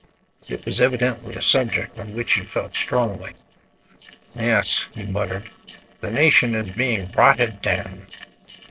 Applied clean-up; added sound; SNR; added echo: neural separator model SepFormer DNS4.